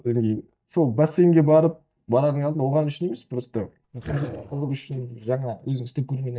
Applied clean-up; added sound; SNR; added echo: neural mask model DeepFilterNet 3.